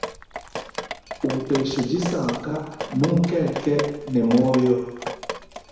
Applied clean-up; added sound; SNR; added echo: none; Drip; 10 dB; reverberation time 1.0 s.